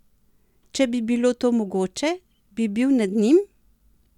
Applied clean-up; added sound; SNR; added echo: none; none; none; none.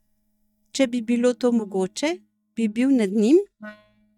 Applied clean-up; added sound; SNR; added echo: neural mask model DeepFilterNet 3.